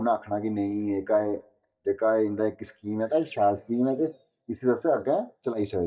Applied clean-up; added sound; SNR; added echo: neural mask model DeepFilterNet 3.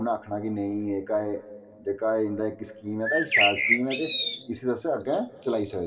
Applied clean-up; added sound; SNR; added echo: none; Bird; -2 dB; reverberation time 2.6 s.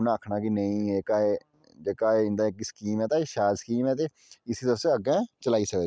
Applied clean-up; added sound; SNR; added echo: none; none; none; none.